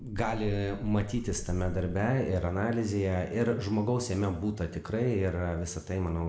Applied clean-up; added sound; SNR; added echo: none; Meow; 9 dB; reverberation time 0.6 s.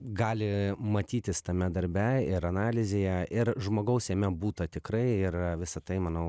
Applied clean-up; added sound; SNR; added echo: none; none; none; none.